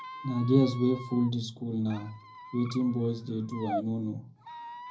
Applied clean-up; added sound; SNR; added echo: none; Squeak; 13 dB; reverberation time 0.4 s.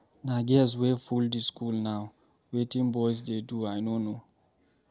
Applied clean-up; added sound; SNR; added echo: none; none; none; none.